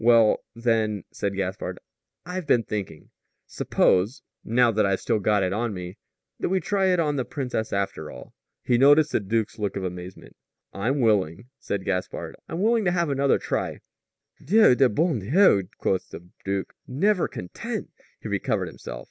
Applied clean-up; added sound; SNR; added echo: none; none; none; none.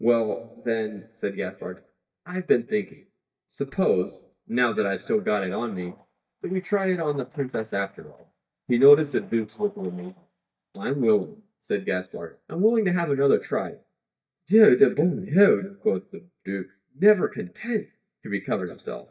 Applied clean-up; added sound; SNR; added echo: neural mask model DeepFilterNet 3.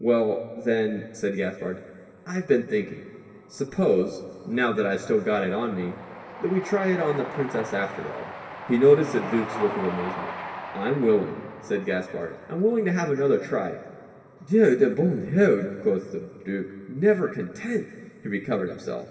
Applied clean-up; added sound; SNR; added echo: none; Train; 16 dB; reverberation time 2.5 s.